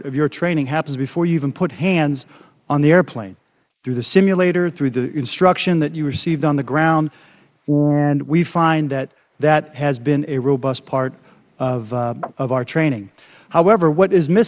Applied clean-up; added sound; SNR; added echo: neural mask model Resemble Enhance denoiser.